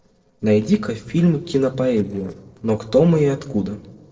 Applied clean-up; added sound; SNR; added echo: neural separator model SepFormer DNS4.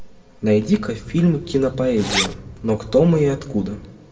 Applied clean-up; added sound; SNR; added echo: none; Zipper (clothing); 11 dB; reverberation time 1.1 s.